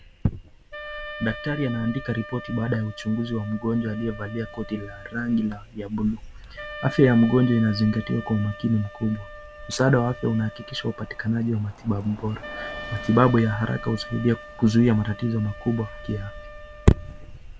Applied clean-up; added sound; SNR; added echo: none; Wind instrument, woodwind instrument + Bus; 14 dB; none.